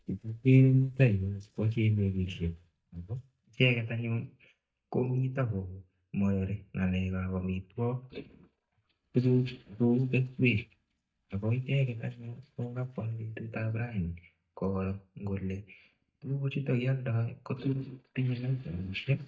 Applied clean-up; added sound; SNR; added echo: neural mask model DeepFilterNet 3.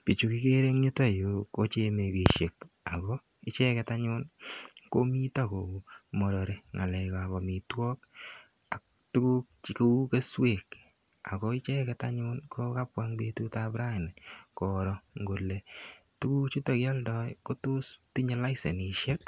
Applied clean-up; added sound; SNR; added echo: none; none; none; none.